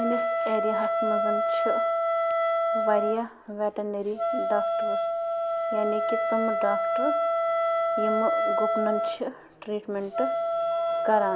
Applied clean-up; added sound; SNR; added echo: none; Wind instrument, woodwind instrument; -4 dB; none.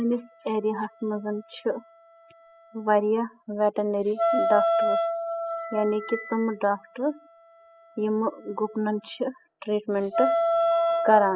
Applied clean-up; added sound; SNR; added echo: classical method spectral subtraction.